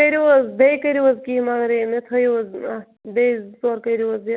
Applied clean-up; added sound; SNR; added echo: none; none; none; none.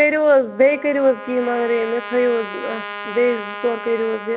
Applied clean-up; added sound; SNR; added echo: none; Trumpet; 13 dB; none.